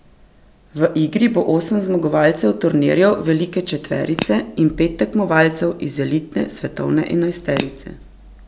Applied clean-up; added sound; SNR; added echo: none; Crack / Crackle; 10 dB; none.